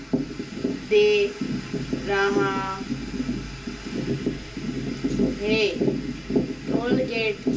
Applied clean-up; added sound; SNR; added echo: none; none; none; reverberation time 0.3 s.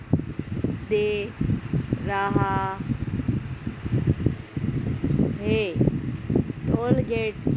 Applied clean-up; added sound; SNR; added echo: none; none; none; none.